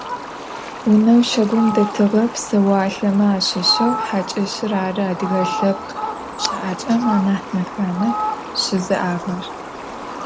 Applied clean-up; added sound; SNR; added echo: none; Fowl; 8 dB; none.